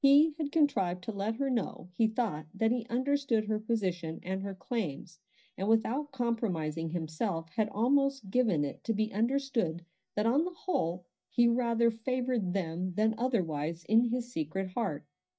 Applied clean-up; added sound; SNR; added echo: neural mask model DeepFilterNet 3.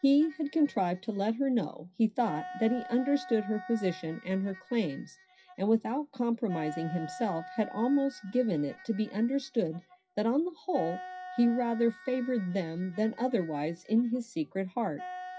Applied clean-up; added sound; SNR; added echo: classical method WPE with log-MMSE.